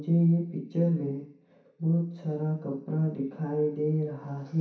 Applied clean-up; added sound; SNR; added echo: none; none; none; reverberation time 0.6 s.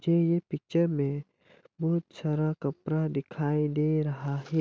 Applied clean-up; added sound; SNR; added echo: none; none; none; none.